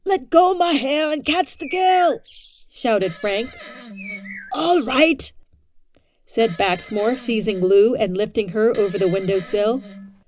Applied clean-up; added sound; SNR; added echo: none; Fart + Bird; 18 dB; none.